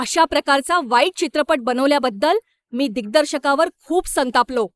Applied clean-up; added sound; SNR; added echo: neural mask model Resemble Enhance denoiser.